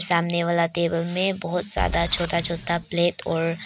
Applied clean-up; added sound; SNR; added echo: none; Engine; 8 dB; none.